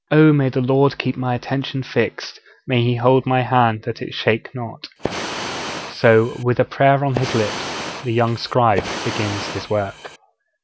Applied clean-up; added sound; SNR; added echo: none; Fire; 9 dB; none.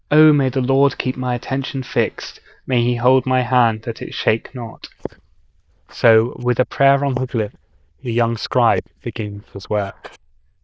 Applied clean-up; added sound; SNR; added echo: neural diffusion model UNIVERSE++.